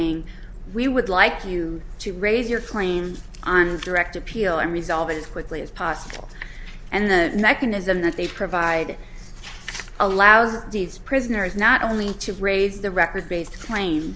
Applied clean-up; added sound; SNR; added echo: none; none; none; none.